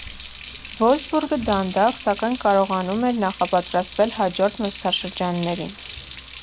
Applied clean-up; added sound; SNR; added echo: none; Water tap, faucet; 7 dB; none.